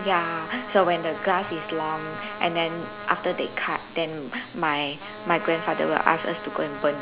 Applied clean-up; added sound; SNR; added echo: none; Trumpet; 11 dB; none.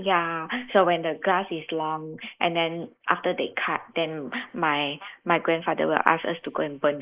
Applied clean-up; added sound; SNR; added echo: neural mask model Resemble Enhance denoiser.